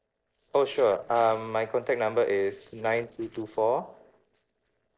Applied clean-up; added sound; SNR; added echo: neural separator model SepFormer DNS4.